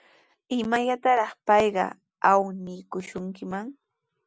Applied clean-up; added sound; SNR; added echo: none; none; none; none.